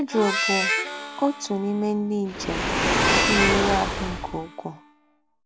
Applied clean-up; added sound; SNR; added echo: none; Waves, surf + Harmonica; -1 dB; none.